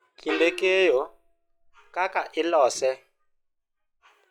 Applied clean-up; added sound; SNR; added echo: classical method log-MMSE.